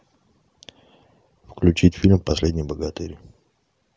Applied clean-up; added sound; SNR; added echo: none; none; none; none.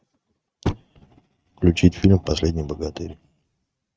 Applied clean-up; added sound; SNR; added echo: neural mask model RNNoise.